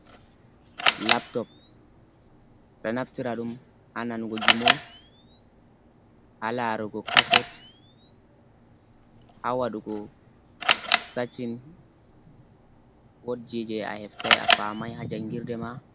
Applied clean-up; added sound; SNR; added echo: none; Camera; -4 dB; none.